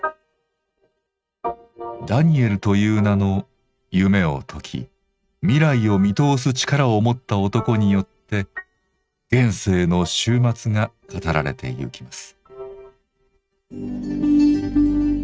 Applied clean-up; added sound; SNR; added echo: neural mask model RNNoise.